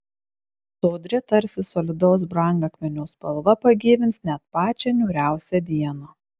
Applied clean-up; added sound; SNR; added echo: none; none; none; none.